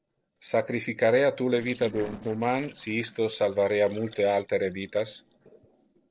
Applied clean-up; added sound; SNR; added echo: neural separator model SepFormer DNS4.